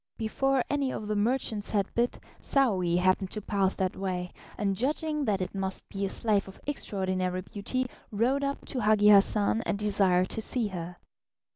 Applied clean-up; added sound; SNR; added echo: none; none; none; none.